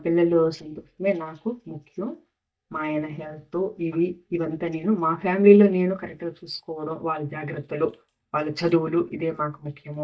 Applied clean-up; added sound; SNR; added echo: neural mask model DeepFilterNet 3.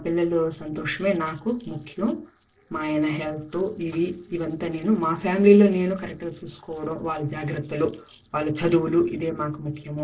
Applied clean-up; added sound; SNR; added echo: neural separator model SepFormer DNS4.